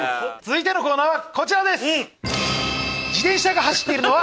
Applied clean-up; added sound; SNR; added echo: none; none; none; none.